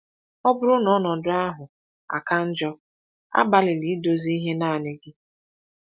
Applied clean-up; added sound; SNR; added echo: none; none; none; none.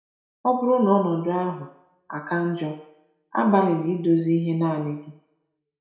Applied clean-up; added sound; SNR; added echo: none; none; none; reverberation time 0.6 s.